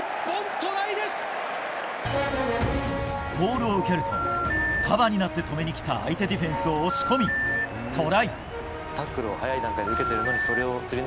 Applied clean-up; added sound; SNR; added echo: none; Telephone; 2 dB; none.